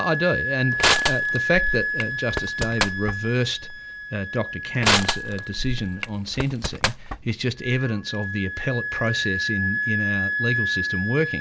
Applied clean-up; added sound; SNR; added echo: none; Wind instrument, woodwind instrument + Crushing; 0 dB; none.